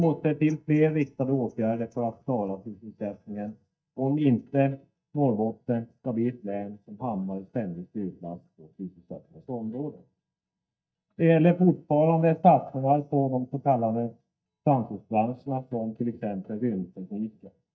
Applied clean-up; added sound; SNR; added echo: neural mask model DeepFilterNet 3.